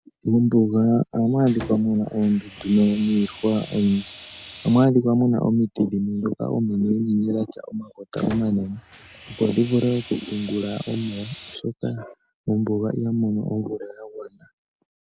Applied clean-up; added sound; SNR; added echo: none; Sawing; 17 dB; none.